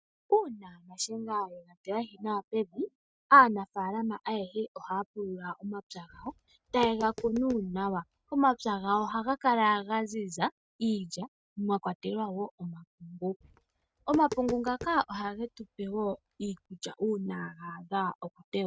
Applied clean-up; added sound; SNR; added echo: neural mask model RNNoise.